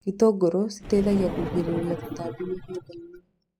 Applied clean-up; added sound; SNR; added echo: classical method spectral subtraction.